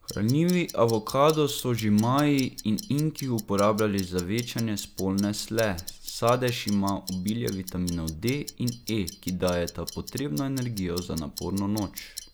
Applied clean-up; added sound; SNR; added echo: none; Clock; 15 dB; none.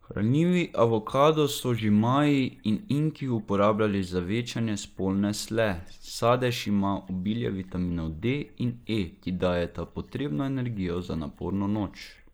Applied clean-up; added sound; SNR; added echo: neural mask model Resemble Enhance denoiser.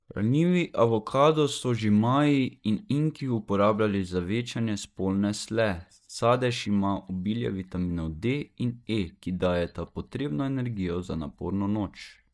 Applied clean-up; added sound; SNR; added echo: neural mask model DeepFilterNet 3.